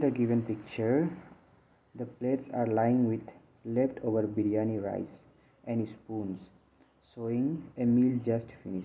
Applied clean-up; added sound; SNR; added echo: none; none; none; none.